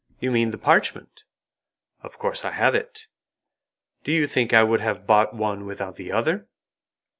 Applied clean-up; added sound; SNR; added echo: none; none; none; none.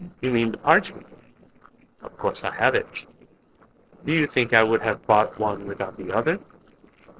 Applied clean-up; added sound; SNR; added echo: neural separator model SepFormer DNS4.